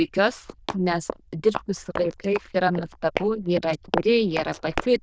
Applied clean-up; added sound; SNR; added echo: neural diffusion model UNIVERSE++.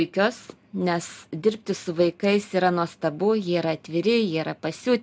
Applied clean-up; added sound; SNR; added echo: none; none; none; none.